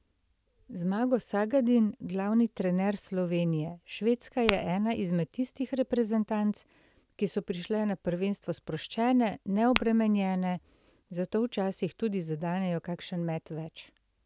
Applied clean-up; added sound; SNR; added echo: none; Tap / Glass; 10 dB; none.